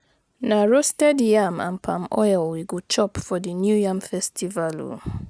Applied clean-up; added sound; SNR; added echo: none; none; none; none.